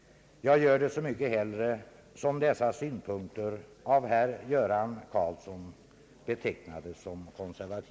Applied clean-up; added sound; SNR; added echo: none; none; none; none.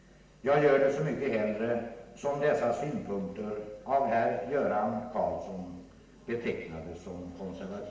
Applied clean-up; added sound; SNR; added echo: none; none; none; reverberation time 1.0 s.